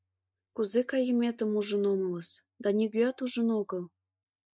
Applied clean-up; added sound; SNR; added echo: neural mask model DeepFilterNet 3.